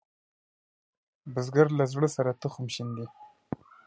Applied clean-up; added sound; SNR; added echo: none; none; none; none.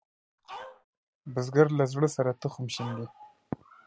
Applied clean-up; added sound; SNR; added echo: none; Dog; 14 dB; none.